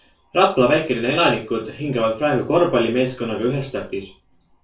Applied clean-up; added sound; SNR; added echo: none; none; none; reverberation time 0.2 s.